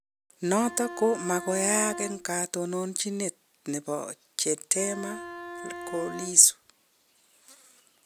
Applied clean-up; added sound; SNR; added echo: none; Bowed string instrument; 10 dB; none.